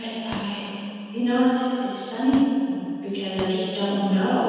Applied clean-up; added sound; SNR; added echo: none; Explosion; 17 dB; reverberation time 2.1 s.